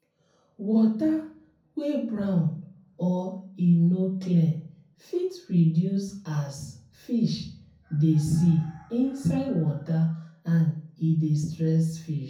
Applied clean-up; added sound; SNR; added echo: none; none; none; reverberation time 0.5 s.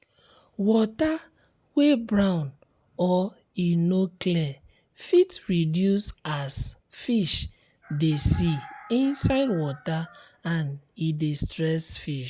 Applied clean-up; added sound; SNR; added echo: none; none; none; none.